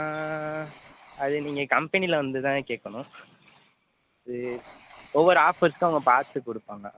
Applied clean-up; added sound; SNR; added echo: none; Writing; 17 dB; none.